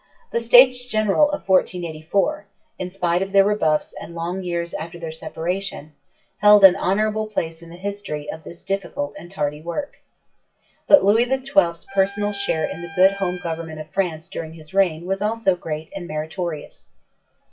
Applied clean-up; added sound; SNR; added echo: classical method WPE with log-MMSE.